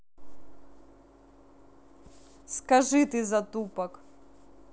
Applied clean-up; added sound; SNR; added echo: none; none; none; none.